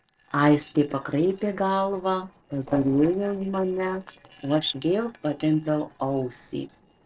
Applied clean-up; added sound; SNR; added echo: neural separator model SepFormer DNS4.